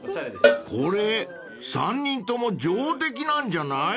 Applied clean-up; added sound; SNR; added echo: none; Cowbell; 2 dB; none.